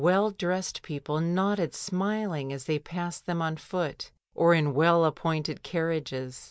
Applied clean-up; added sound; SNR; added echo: neural mask model Resemble Enhance denoiser.